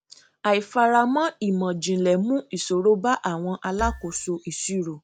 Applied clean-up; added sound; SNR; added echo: none; Marimba, xylophone; 10 dB; none.